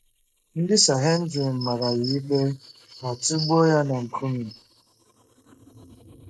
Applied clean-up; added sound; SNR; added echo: neural mask model Resemble Enhance denoiser.